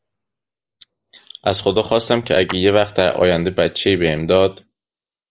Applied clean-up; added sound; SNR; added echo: neural mask model Resemble Enhance denoiser.